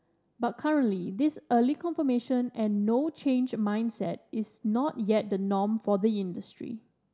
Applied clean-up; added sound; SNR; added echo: none; none; none; none.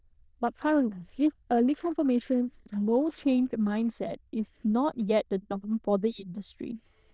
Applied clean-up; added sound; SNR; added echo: neural diffusion model UNIVERSE++.